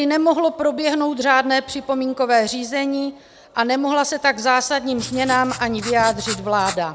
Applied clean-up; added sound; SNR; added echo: none; Writing; 12 dB; none.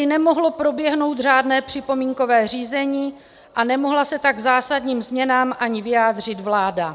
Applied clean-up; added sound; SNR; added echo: none; none; none; none.